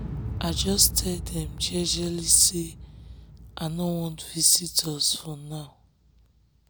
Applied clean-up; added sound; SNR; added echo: none; Explosion; 11 dB; none.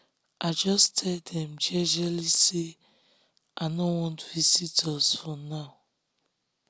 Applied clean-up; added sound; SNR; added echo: none; none; none; none.